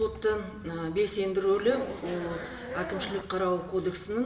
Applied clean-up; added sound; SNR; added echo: none; Zipper (clothing); 12 dB; reverberation time 1.9 s.